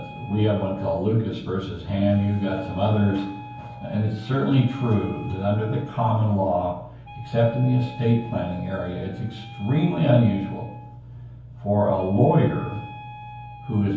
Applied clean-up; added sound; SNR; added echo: none; Wind instrument, woodwind instrument; 19 dB; reverberation time 0.9 s.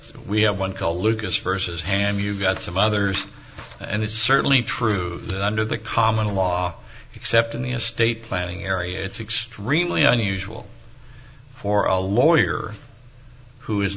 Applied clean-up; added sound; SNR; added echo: none; none; none; none.